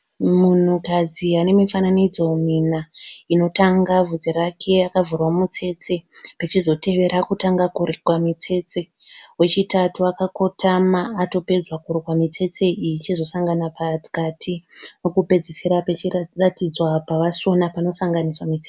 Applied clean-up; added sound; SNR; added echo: none; none; none; none.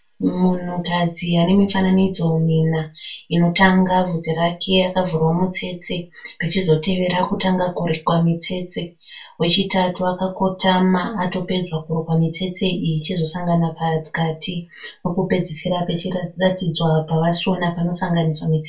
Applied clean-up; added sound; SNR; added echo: none; none; none; reverberation time 0.2 s.